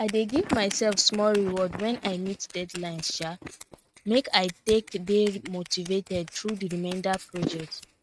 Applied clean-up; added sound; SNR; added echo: neural mask model RNNoise.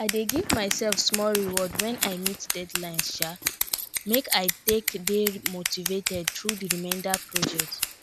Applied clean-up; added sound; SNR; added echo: none; Scissors; 2 dB; none.